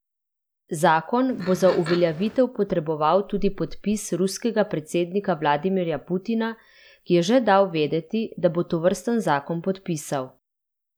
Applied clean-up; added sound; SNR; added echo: none; Livestock, farm animals, working animals; 13 dB; none.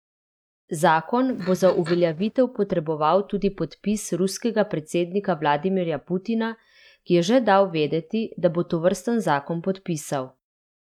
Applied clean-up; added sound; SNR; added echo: neural mask model RNNoise.